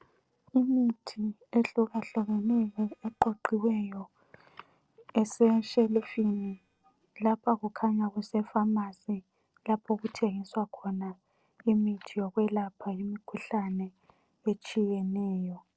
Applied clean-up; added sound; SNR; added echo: neural separator model SepFormer DNS4.